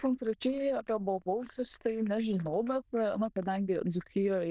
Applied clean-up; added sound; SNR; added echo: neural diffusion model UNIVERSE++.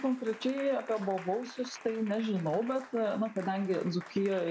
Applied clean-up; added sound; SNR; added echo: none; Applause; 18 dB; none.